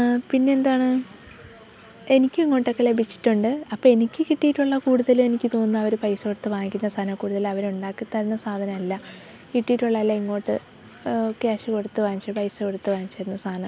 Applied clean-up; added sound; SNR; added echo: none; none; none; none.